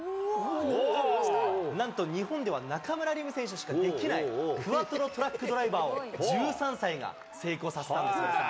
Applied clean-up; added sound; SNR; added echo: none; none; none; none.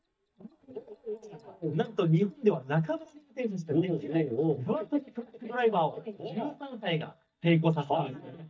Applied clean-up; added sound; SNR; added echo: neural mask model DeepFilterNet 3.